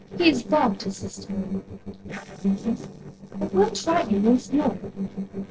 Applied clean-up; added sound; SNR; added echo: neural separator model SepFormer DNS4.